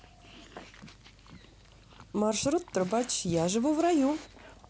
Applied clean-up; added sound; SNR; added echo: none; Dog; 18 dB; none.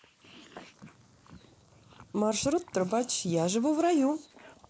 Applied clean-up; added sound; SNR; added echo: neural mask model Resemble Enhance denoiser.